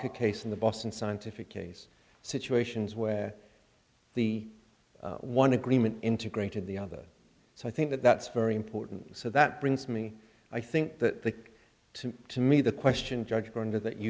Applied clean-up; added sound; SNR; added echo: none; none; none; none.